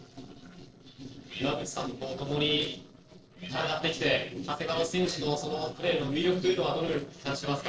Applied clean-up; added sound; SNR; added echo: neural separator model SepFormer DNS4.